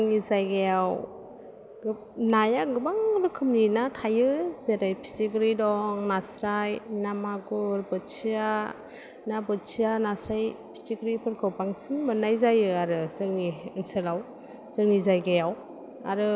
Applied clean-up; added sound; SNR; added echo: none; none; none; none.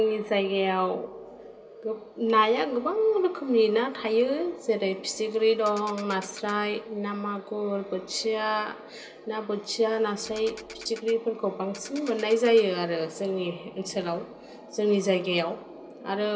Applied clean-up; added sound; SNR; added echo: none; Ratchet, pawl; 20 dB; reverberation time 0.2 s.